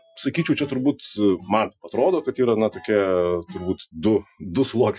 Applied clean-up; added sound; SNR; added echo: classical method Wiener filter.